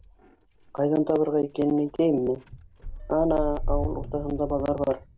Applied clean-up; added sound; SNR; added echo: none; Engine starting / Motor vehicle (road); 8 dB; none.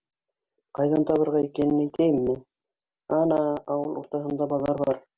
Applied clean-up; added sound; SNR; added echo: none; none; none; none.